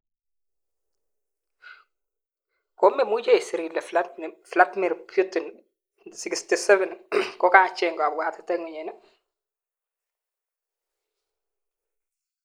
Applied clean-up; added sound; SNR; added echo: neural mask model Resemble Enhance denoiser.